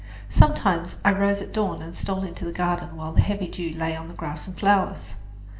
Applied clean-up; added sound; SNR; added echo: none; none; none; reverberation time 0.9 s.